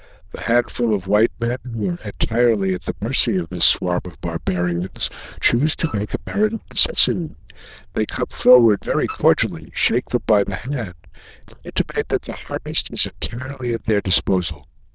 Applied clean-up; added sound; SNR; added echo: neural diffusion model UNIVERSE++.